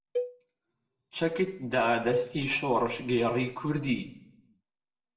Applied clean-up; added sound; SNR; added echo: none; Cowbell; 9 dB; reverberation time 0.5 s.